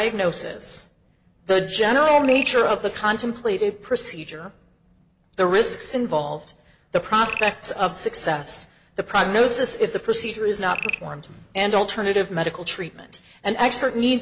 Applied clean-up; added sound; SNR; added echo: none; Frog; 13 dB; none.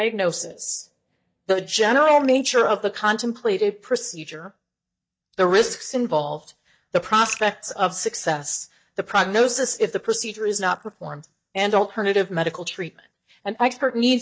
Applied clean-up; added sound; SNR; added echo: neural mask model DeepFilterNet 3.